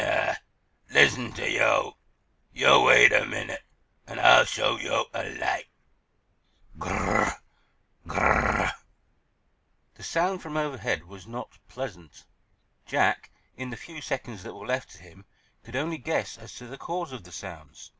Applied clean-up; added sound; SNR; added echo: none; none; none; none.